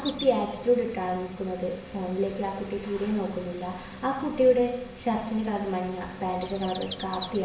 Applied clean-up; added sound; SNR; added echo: none; Bird vocalization, bird call, bird song; 18 dB; reverberation time 0.7 s.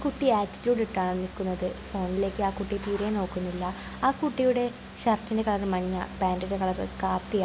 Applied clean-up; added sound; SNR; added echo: none; none; none; none.